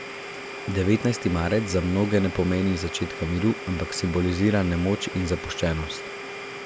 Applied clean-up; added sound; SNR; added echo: none; Domestic sounds, home sounds; 10 dB; none.